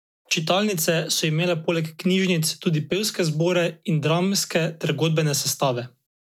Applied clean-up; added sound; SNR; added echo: none; none; none; none.